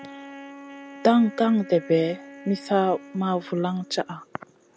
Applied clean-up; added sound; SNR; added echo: none; Wind instrument, woodwind instrument; 18 dB; none.